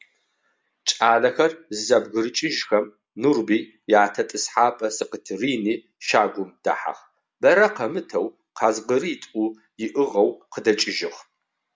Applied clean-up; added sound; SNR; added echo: none; none; none; none.